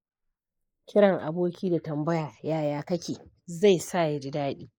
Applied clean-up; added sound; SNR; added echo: neural mask model Resemble Enhance denoiser.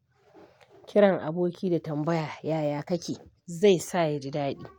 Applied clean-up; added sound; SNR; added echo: none; none; none; none.